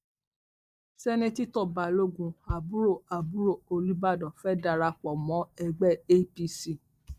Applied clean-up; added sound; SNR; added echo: neural mask model DeepFilterNet 3.